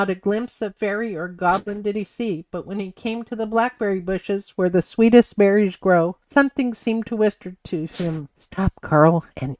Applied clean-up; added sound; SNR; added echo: neural mask model RNNoise.